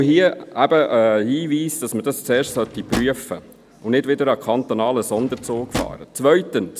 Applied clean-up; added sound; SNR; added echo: none; Drawer open or close; 12 dB; none.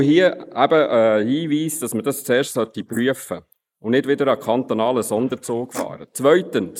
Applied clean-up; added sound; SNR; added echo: neural mask model Resemble Enhance denoiser.